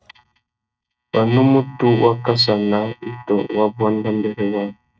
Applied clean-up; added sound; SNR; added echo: neural mask model RNNoise.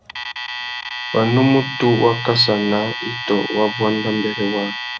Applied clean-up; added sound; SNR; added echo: none; Alarm; 8 dB; none.